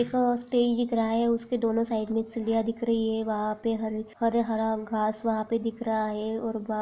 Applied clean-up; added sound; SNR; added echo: none; none; none; none.